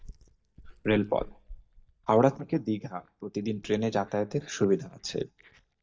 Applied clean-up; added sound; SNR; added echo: neural mask model DeepFilterNet 3.